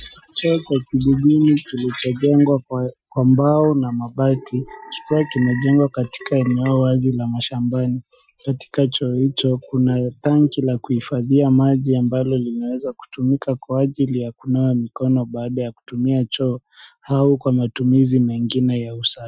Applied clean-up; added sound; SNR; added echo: classical method Wiener filter.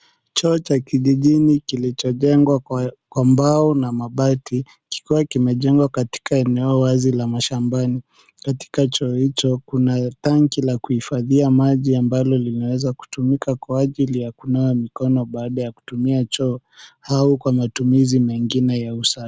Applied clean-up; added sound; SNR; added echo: none; none; none; none.